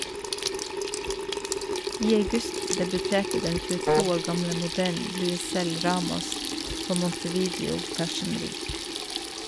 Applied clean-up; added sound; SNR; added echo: none; Sink (filling or washing) / Water tap, faucet + Wind instrument, woodwind instrument; 1 dB; none.